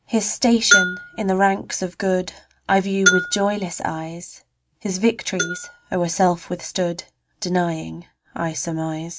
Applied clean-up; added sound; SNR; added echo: neural mask model RNNoise.